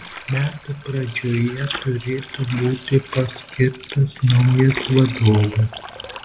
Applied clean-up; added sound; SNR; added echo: none; Water + Alarm; 12 dB; none.